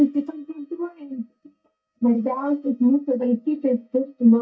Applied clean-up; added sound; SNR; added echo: neural mask model DeepFilterNet 3.